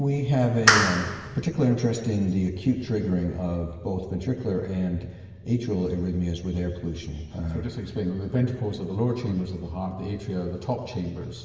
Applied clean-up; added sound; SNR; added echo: none; Clapping; -2 dB; reverberation time 1.5 s.